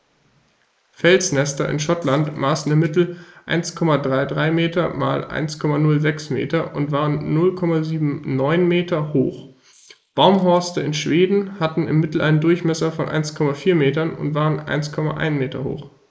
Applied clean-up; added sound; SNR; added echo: neural mask model Resemble Enhance denoiser.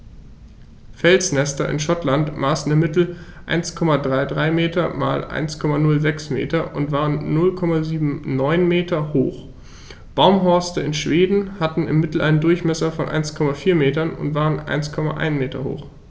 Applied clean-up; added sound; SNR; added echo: none; none; none; none.